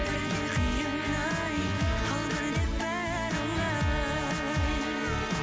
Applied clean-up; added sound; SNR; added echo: none; Trumpet; 8 dB; none.